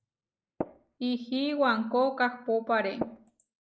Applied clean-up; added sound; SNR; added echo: neural mask model Resemble Enhance denoiser.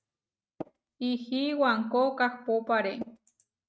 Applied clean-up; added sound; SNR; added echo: neural mask model RNNoise.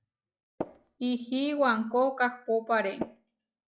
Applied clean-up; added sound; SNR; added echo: classical method log-MMSE.